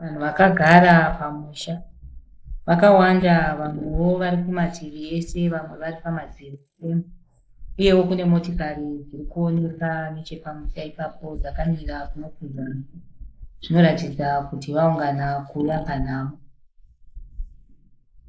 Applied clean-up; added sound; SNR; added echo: neural mask model Resemble Enhance denoiser.